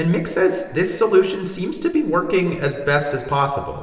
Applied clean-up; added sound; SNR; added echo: none; none; none; reverberation time 1.4 s.